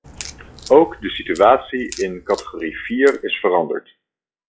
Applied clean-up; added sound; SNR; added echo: classical method log-MMSE.